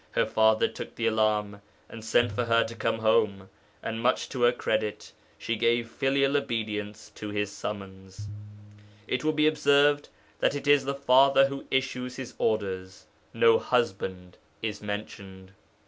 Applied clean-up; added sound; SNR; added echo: none; Piano; 15 dB; none.